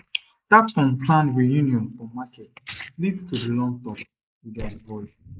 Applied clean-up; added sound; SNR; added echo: neural mask model Resemble Enhance denoiser.